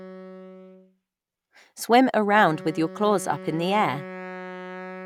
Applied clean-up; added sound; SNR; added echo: none; Wind instrument, woodwind instrument; 15 dB; none.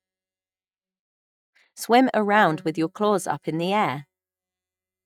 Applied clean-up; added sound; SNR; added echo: neural mask model DeepFilterNet 3.